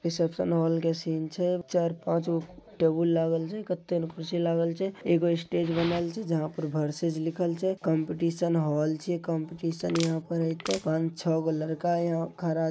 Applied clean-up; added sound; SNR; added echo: none; Crushing; 12 dB; none.